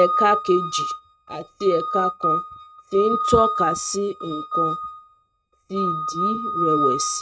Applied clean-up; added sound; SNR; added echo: neural mask model RNNoise.